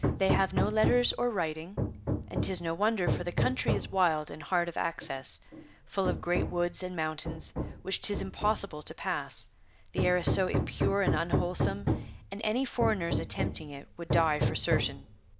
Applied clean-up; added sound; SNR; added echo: none; Hammer; 3 dB; none.